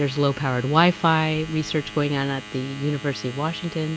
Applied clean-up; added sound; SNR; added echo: none; Domestic sounds, home sounds; 16 dB; none.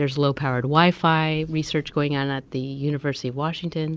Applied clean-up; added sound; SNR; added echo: none; none; none; none.